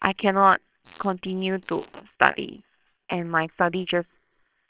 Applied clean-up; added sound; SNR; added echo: neural separator model SepFormer WHAMR!.